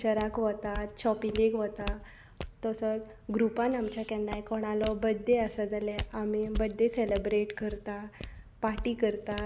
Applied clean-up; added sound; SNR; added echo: none; Walk, footsteps; 11 dB; none.